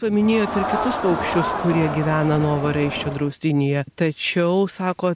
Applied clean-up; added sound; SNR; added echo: none; Crowd; 6 dB; none.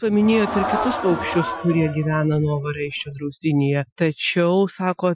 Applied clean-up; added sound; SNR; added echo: classical method Wiener filter.